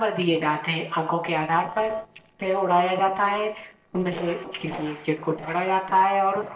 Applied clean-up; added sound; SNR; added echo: neural separator model SepFormer DNS4.